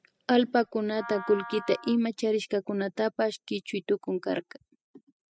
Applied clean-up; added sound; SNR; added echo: classical method spectral subtraction.